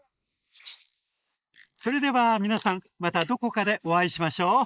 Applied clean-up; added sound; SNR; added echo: neural mask model Resemble Enhance denoiser.